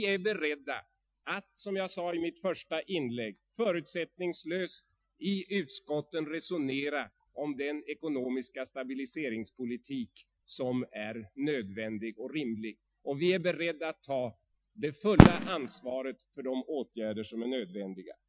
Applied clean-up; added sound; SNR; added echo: classical method Wiener filter.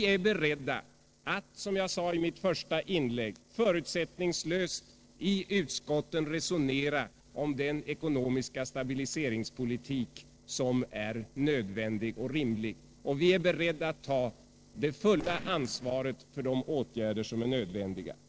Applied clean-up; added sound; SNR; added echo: neural separator model SepFormer DNS4.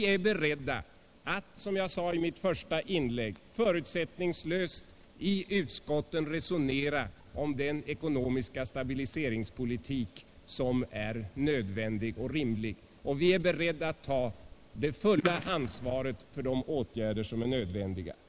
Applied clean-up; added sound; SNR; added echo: neural mask model Resemble Enhance denoiser.